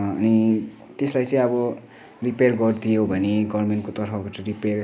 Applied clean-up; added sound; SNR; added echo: none; none; none; none.